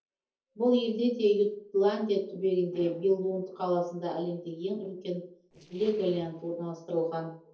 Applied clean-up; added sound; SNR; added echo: neural separator model SepFormer DNS4.